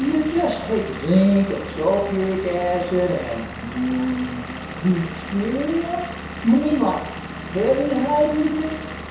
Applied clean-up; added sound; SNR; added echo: none; Engine / Vehicle; 11 dB; reverberation time 0.7 s.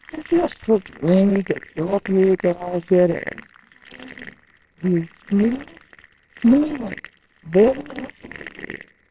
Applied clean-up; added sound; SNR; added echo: neural separator model SepFormer WHAMR!.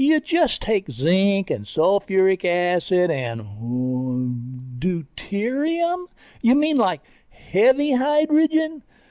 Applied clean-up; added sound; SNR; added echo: none; none; none; none.